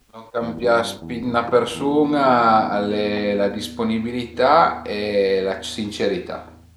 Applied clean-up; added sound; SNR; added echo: none; Guitar; 15 dB; none.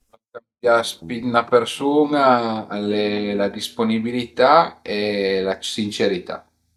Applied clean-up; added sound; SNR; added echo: neural mask model DeepFilterNet 3.